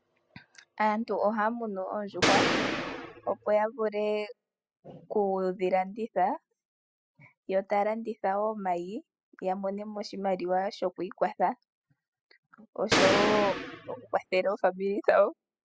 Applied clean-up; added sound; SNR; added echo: classical method spectral subtraction.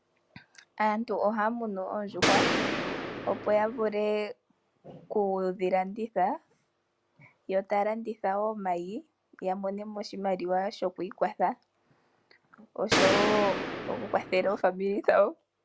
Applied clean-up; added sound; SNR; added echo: none; Gunshot, gunfire; -1 dB; none.